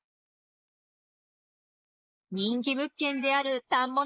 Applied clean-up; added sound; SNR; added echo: neural mask model Resemble Enhance denoiser.